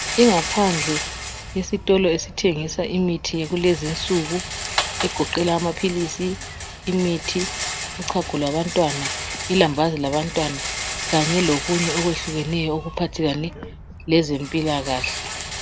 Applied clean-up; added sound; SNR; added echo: none; Rattle; 7 dB; none.